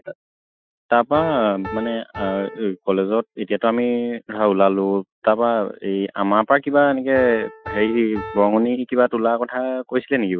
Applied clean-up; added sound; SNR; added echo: classical method Wiener filter.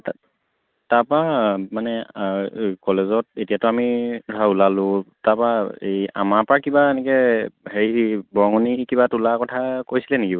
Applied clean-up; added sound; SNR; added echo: none; none; none; none.